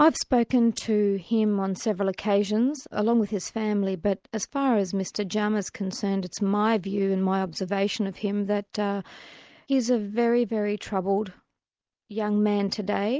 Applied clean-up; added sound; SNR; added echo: none; none; none; none.